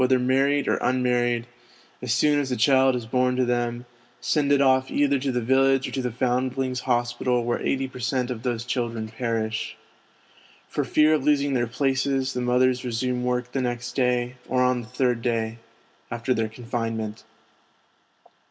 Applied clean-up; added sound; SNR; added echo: none; none; none; none.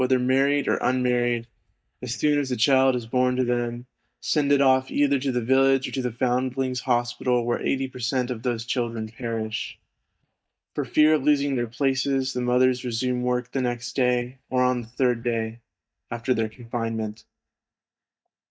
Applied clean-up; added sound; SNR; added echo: neural mask model DeepFilterNet 3.